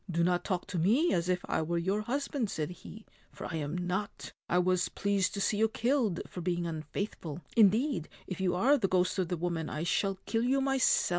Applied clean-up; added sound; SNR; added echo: none; none; none; none.